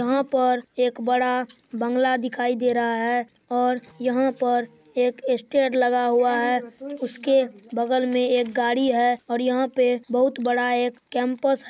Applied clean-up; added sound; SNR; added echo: none; none; none; none.